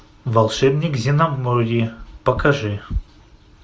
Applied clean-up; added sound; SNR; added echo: none; none; none; none.